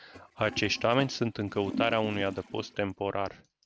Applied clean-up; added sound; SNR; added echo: none; Toilet flush; 11 dB; none.